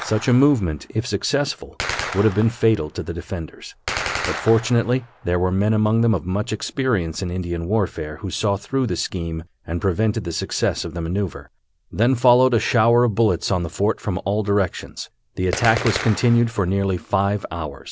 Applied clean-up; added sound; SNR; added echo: none; Gunshot, gunfire; 14 dB; none.